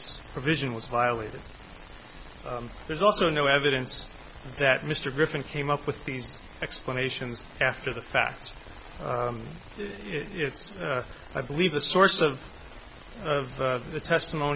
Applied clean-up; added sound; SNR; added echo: none; none; none; none.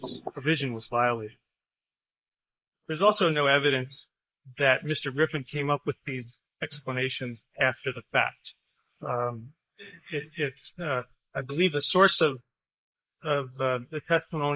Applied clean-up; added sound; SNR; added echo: neural mask model Resemble Enhance denoiser.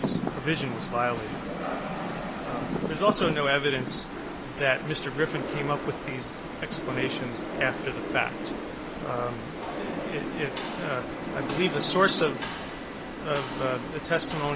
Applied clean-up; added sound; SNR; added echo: none; Rain; 3 dB; none.